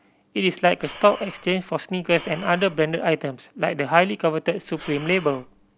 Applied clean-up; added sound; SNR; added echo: none; Breathing; 18 dB; none.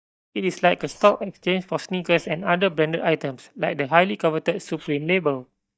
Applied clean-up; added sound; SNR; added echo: neural mask model DeepFilterNet 3.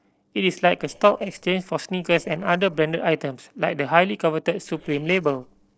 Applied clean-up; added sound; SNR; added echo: neural separator model SepFormer DNS4.